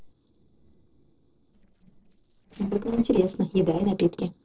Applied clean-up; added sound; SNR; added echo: neural separator model SepFormer DNS4.